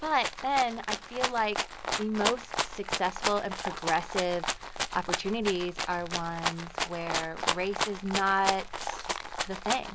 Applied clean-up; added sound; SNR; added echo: none; Rattle (instrument); 3 dB; none.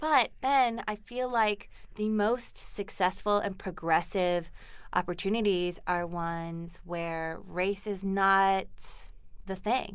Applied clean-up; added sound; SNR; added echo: none; none; none; none.